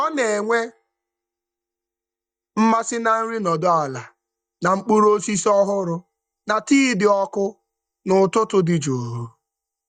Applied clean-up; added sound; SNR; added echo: neural mask model DeepFilterNet 3.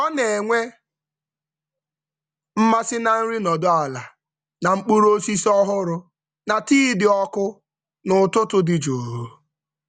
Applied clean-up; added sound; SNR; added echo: none; none; none; none.